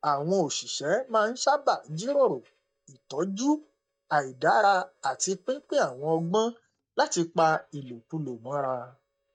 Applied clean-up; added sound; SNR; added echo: neural mask model DeepFilterNet 3.